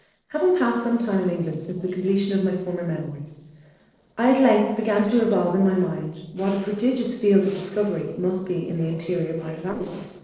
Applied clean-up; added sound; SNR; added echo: neural separator model SepFormer DNS4.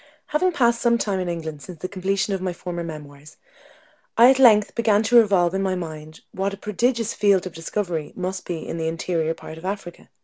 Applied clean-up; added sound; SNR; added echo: none; none; none; none.